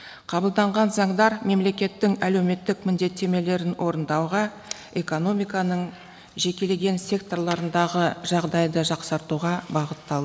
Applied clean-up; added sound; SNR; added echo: none; none; none; none.